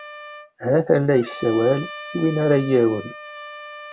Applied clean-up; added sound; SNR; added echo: none; Trumpet; 15 dB; none.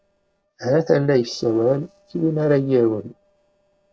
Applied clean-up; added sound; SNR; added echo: neural separator model SepFormer DNS4.